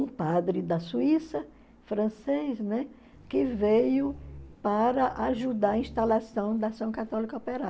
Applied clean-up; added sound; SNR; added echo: none; Growling; 19 dB; none.